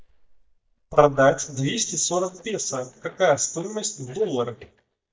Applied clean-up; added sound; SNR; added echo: neural mask model DeepFilterNet 3.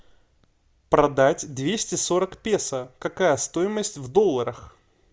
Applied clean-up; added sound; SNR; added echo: none; none; none; none.